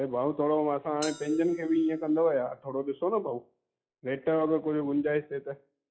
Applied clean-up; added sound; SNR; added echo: classical method log-MMSE.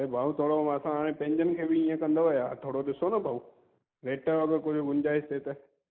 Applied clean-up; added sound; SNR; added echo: neural mask model Resemble Enhance denoiser.